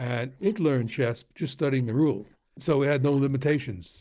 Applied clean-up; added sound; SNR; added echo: neural separator model SepFormer DNS4.